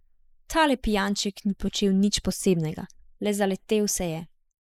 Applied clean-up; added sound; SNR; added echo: neural mask model Resemble Enhance denoiser.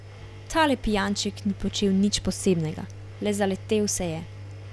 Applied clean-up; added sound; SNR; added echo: none; Engine; 14 dB; none.